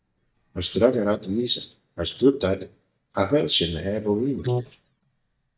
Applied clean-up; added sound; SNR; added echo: neural mask model DeepFilterNet 3.